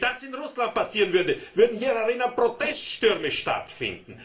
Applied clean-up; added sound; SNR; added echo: neural separator model SepFormer DNS4.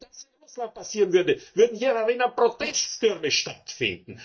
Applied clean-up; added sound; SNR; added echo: neural mask model DeepFilterNet 3.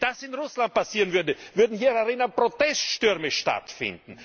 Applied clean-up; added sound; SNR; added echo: none; none; none; none.